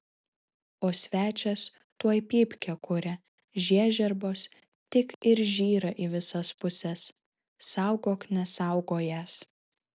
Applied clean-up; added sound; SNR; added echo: none; none; none; none.